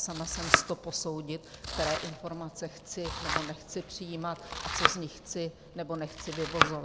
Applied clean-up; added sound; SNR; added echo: none; Domestic sounds, home sounds; -2 dB; none.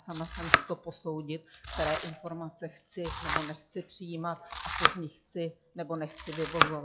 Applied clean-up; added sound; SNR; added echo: classical method log-MMSE.